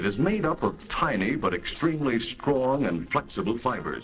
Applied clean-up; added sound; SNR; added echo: neural separator model SepFormer DNS4.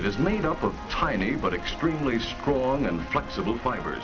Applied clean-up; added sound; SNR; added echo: none; none; none; none.